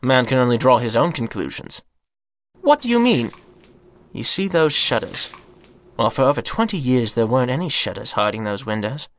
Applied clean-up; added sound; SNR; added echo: neural separator model SepFormer DNS4.